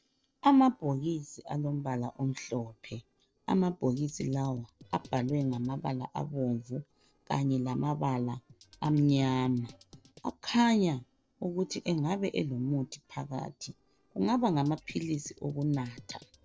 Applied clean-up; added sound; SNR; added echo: neural separator model SepFormer DNS4.